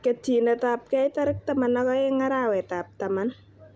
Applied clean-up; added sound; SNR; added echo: none; none; none; none.